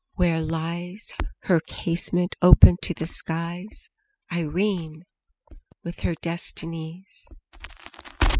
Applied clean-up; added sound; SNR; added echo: classical method spectral subtraction.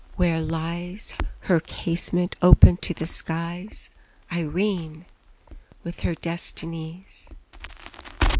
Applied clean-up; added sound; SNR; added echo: none; Crackle; 9 dB; none.